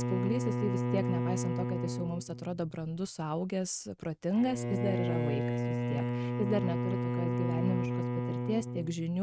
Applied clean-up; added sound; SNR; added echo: neural mask model RNNoise.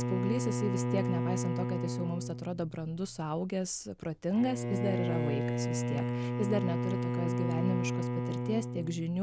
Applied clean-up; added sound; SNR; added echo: none; Bowed string instrument; -1 dB; none.